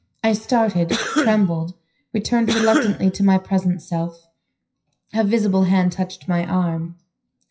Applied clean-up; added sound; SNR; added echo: classical method WPE with log-MMSE.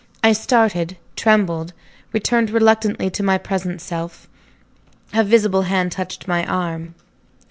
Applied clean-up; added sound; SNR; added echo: none; none; none; none.